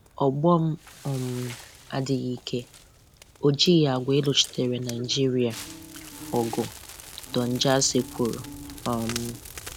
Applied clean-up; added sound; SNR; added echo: none; Crackle; 16 dB; none.